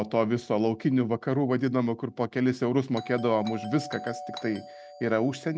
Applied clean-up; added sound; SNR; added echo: none; Doorbell; 17 dB; none.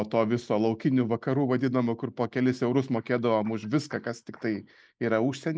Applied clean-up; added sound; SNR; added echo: neural mask model Resemble Enhance denoiser.